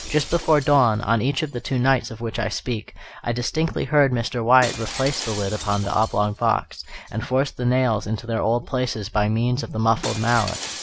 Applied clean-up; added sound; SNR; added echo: none; Shatter; 16 dB; none.